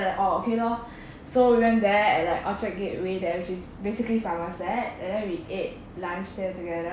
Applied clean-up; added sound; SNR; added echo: none; none; none; none.